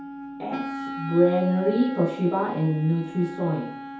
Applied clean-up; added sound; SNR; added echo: none; Wind instrument, woodwind instrument; 11 dB; reverberation time 0.6 s.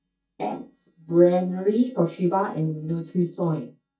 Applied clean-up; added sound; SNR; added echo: neural mask model DeepFilterNet 3.